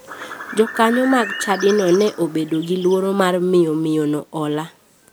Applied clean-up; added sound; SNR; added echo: none; Bird; 12 dB; none.